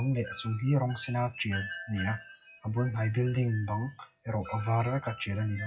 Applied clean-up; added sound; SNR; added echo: classical method WPE with log-MMSE.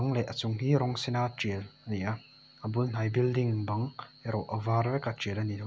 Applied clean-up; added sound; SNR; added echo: none; none; none; none.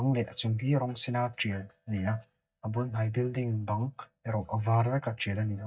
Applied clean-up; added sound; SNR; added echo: neural mask model DeepFilterNet 3.